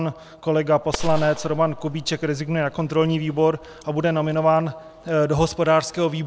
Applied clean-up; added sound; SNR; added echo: none; Gunshot, gunfire; 11 dB; none.